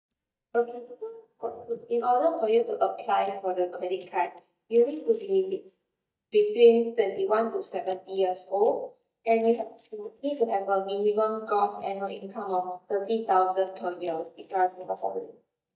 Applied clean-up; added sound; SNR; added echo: neural mask model DeepFilterNet 3.